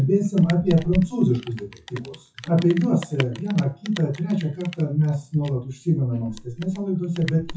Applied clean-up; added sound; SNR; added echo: classical method WPE with log-MMSE.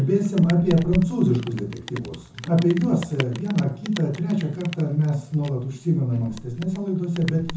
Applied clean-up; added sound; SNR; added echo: none; Rain; 16 dB; reverberation time 0.5 s.